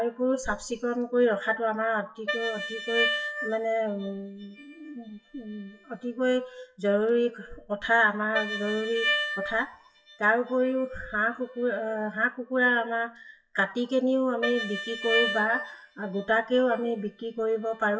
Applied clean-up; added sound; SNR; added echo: classical method WPE with log-MMSE.